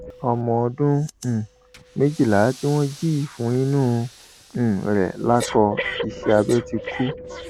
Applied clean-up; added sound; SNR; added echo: none; Breathing; 13 dB; none.